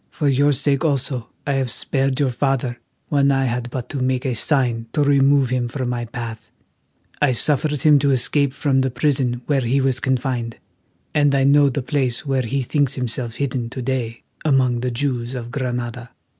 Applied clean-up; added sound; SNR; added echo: none; none; none; none.